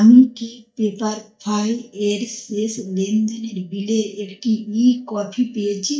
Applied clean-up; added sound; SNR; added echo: neural mask model DeepFilterNet 3.